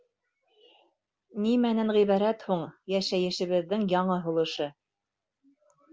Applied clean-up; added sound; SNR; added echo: none; none; none; none.